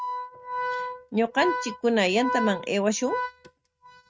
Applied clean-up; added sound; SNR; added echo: neural mask model RNNoise.